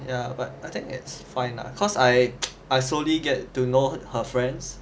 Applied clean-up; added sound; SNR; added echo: none; none; none; none.